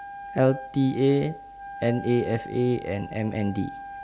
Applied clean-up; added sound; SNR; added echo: none; Wind instrument, woodwind instrument; 13 dB; none.